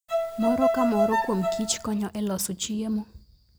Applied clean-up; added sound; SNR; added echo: none; Bowed string instrument; -1 dB; none.